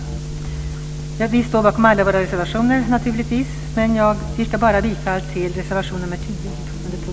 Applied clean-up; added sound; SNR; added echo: none; Drum kit; 15 dB; none.